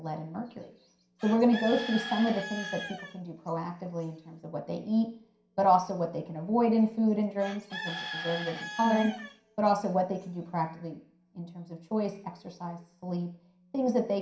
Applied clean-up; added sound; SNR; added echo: none; Bird / Chicken, rooster; 12 dB; reverberation time 0.5 s.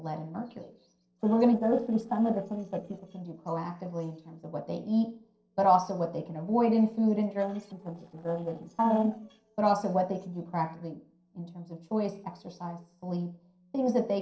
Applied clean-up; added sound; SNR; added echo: neural separator model SepFormer DNS4.